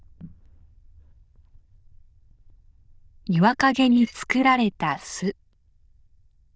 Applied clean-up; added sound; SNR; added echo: neural diffusion model UNIVERSE++.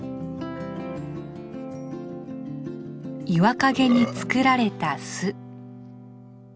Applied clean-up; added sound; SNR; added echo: none; Burping, eructation; 16 dB; none.